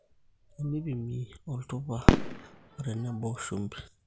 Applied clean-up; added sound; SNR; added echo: none; Fireworks; -4 dB; none.